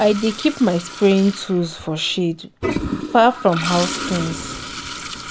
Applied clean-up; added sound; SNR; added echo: none; Toilet flush; 9 dB; none.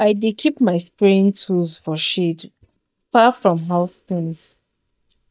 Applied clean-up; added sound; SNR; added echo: neural mask model DeepFilterNet 3.